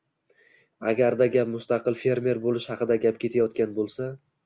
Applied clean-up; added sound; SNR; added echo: none; none; none; none.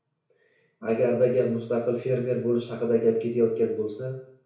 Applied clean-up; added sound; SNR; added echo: none; none; none; reverberation time 0.6 s.